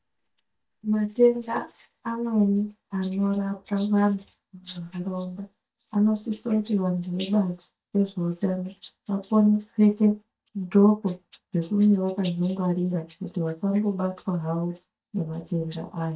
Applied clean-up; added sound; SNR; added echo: neural mask model DeepFilterNet 3.